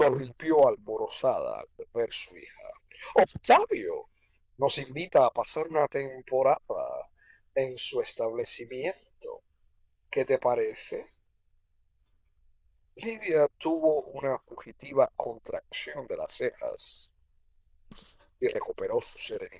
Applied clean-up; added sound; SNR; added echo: neural diffusion model UNIVERSE++.